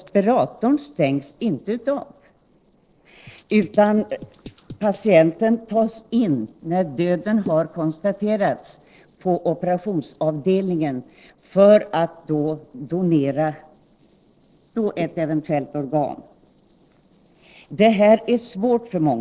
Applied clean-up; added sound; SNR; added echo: neural separator model SepFormer DNS4.